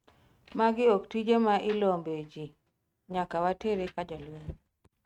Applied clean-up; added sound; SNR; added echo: neural mask model RNNoise.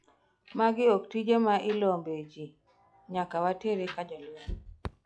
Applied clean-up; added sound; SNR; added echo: classical method log-MMSE.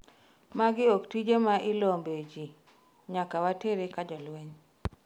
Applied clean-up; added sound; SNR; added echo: none; none; none; none.